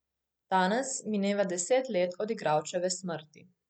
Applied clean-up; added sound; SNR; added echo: none; none; none; none.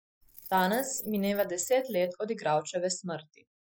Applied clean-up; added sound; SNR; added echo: classical method Wiener filter.